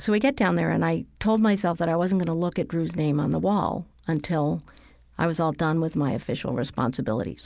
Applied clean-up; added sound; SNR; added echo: none; none; none; none.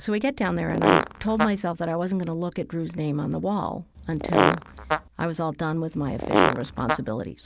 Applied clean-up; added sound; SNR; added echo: none; Fart; -2 dB; none.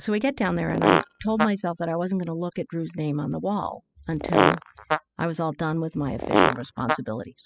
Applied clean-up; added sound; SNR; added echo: classical method spectral subtraction.